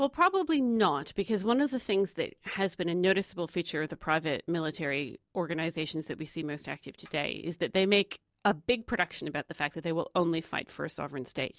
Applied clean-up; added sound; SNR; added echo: none; none; none; none.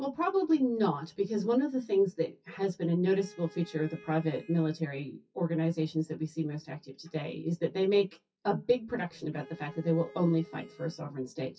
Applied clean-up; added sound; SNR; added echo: classical method WPE with log-MMSE.